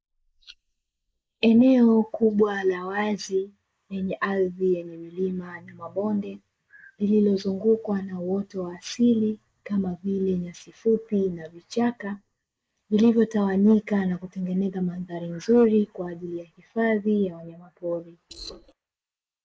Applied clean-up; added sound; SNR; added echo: neural mask model Resemble Enhance denoiser.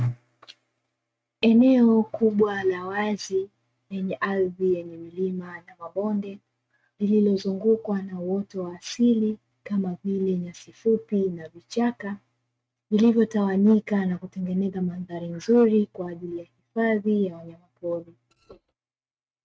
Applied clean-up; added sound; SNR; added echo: neural mask model RNNoise.